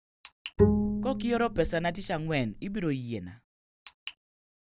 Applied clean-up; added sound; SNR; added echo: none; Bowed string instrument; -3 dB; none.